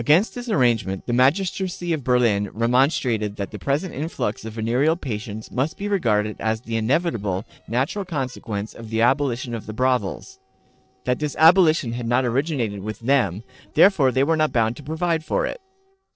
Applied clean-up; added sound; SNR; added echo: neural separator model SepFormer DNS4.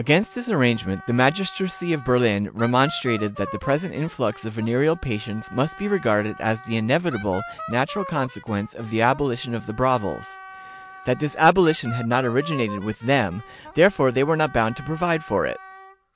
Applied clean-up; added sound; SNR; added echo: none; Wind instrument, woodwind instrument; 17 dB; none.